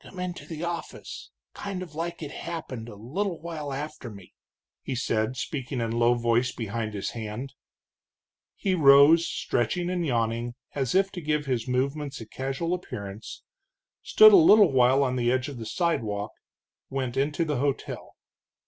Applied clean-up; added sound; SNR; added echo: none; none; none; none.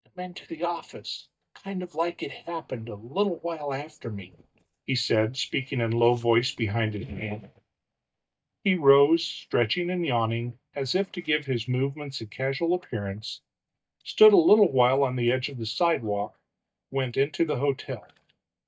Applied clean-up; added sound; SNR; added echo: neural mask model DeepFilterNet 3.